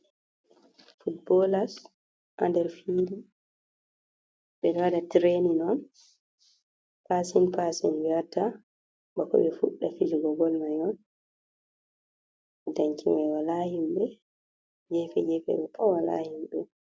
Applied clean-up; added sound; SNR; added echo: none; none; none; none.